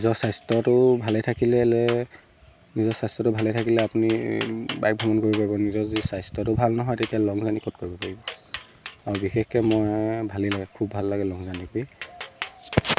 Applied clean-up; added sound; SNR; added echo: none; Tap; 17 dB; none.